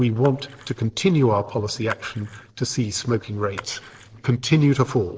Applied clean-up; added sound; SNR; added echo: neural separator model SepFormer DNS4.